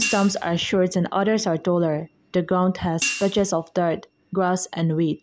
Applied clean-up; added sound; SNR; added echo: none; Hi-hat; 11 dB; none.